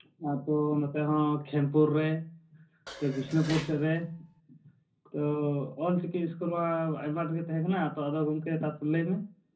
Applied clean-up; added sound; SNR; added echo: none; Dishes, pots, and pans; 14 dB; reverberation time 0.5 s.